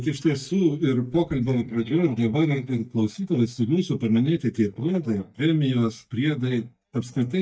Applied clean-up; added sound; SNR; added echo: neural mask model DeepFilterNet 3.